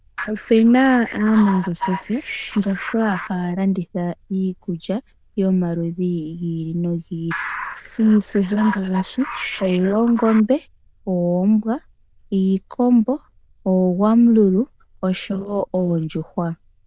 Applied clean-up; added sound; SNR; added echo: neural diffusion model UNIVERSE++.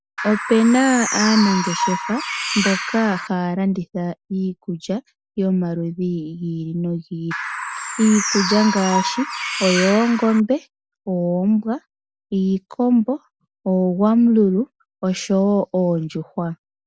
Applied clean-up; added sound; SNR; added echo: none; Bird; 5 dB; none.